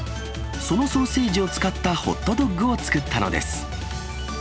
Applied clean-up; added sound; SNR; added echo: none; Musical instrument; 9 dB; none.